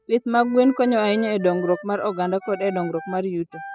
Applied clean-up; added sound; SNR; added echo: classical method spectral subtraction.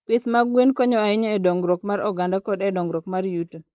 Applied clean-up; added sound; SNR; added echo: neural mask model Resemble Enhance denoiser.